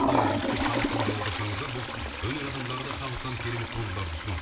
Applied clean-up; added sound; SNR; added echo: none; Toilet flush; -3 dB; reverberation time 1.6 s.